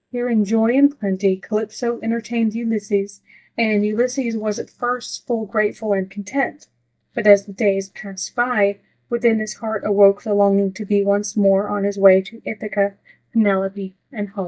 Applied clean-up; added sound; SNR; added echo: neural mask model DeepFilterNet 3.